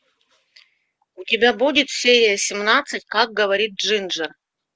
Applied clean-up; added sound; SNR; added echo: none; none; none; none.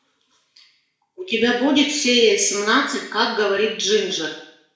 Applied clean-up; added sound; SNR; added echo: none; none; none; reverberation time 0.6 s.